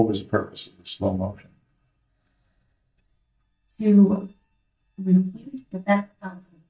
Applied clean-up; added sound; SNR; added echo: neural mask model DeepFilterNet 3.